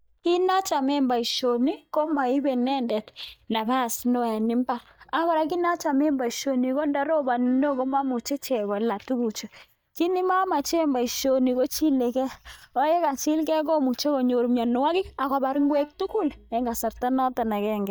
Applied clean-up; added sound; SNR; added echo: neural mask model DeepFilterNet 3.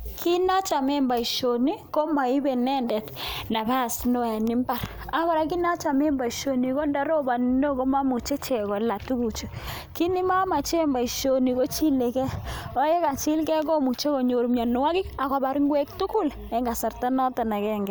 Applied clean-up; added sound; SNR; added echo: none; none; none; none.